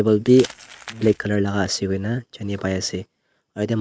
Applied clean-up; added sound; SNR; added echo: neural mask model RNNoise.